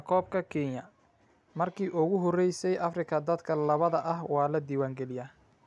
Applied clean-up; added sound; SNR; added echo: none; none; none; none.